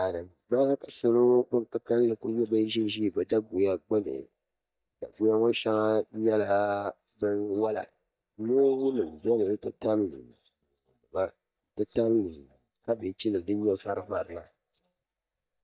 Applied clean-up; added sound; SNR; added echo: neural mask model DeepFilterNet 3.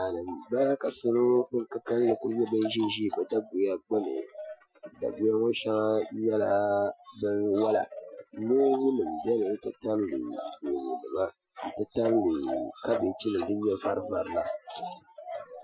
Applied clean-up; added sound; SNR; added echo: classical method Wiener filter.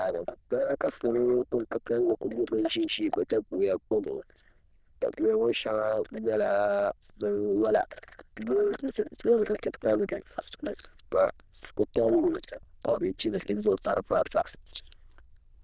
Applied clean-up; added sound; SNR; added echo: neural diffusion model UNIVERSE++.